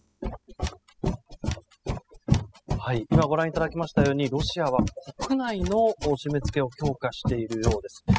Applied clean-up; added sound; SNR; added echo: classical method spectral subtraction.